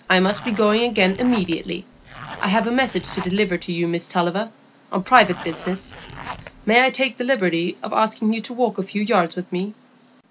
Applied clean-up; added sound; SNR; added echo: none; Zipper (clothing); 15 dB; none.